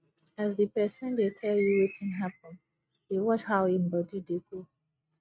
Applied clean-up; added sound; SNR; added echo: neural mask model RNNoise.